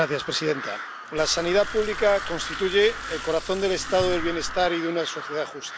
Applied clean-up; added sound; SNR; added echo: none; Liquid + Crow; 9 dB; none.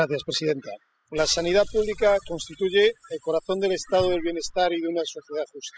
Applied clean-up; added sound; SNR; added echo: classical method spectral subtraction.